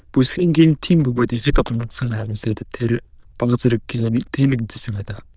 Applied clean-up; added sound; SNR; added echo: neural diffusion model UNIVERSE++.